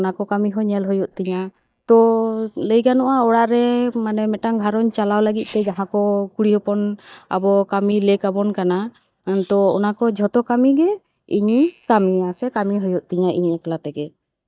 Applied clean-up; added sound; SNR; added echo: neural mask model DeepFilterNet 3.